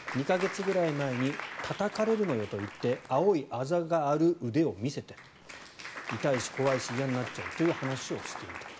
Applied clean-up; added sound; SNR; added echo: none; Applause; 11 dB; none.